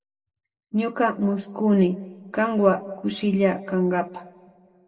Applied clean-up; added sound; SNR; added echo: none; none; none; reverberation time 0.9 s.